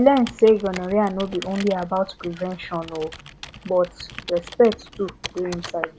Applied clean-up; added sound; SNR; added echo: none; Computer keyboard; 17 dB; none.